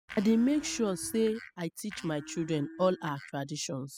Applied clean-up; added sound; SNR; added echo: classical method spectral subtraction.